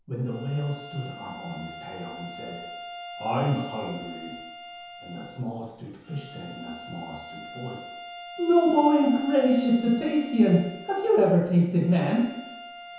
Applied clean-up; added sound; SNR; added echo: none; Bowed string instrument; 15 dB; reverberation time 0.9 s.